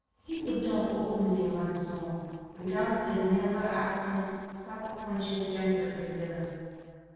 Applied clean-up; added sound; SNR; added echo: neural separator model SepFormer DNS4.